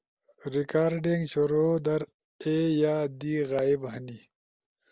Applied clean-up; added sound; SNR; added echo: none; none; none; none.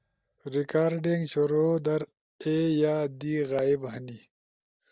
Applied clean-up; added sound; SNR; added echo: neural mask model DeepFilterNet 3.